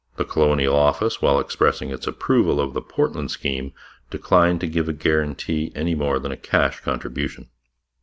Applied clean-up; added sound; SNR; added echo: none; none; none; none.